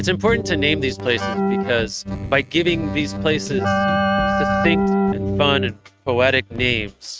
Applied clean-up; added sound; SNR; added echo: neural mask model RNNoise.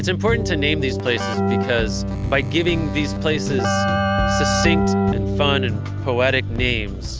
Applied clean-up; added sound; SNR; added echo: none; Keyboard (musical); 0 dB; none.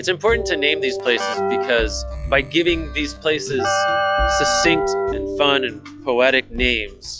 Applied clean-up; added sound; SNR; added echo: classical method log-MMSE.